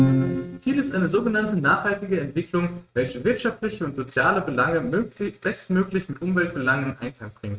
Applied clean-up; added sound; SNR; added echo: neural mask model RNNoise.